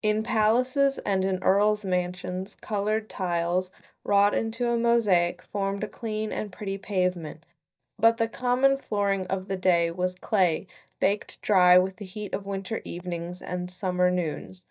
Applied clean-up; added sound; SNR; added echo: neural mask model DeepFilterNet 3.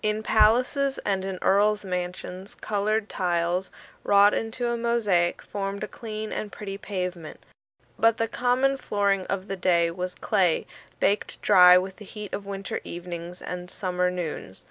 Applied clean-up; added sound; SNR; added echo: none; none; none; none.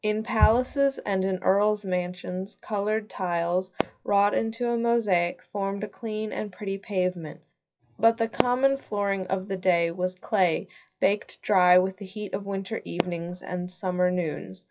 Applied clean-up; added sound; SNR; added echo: classical method WPE with log-MMSE.